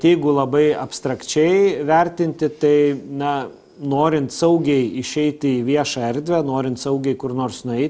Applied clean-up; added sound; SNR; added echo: none; none; none; none.